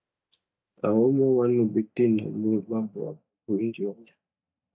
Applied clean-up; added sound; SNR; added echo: neural mask model DeepFilterNet 3.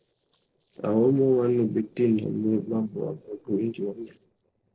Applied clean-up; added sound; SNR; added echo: neural separator model SepFormer DNS4.